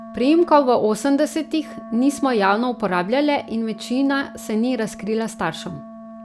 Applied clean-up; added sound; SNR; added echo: none; Wind instrument, woodwind instrument; 17 dB; none.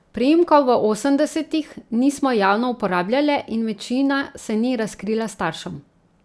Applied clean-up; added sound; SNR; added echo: none; none; none; none.